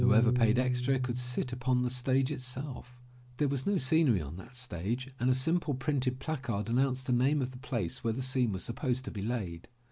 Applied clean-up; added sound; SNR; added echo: none; Piano; 8 dB; none.